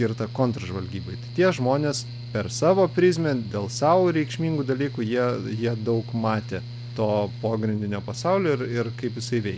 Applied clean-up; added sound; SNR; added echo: none; Mechanical fan; 11 dB; none.